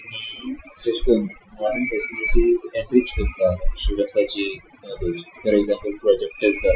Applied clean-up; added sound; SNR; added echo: classical method Wiener filter.